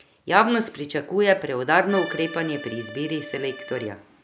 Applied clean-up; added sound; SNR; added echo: none; Accordion; 11 dB; none.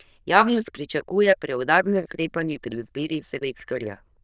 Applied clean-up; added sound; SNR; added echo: neural diffusion model UNIVERSE++.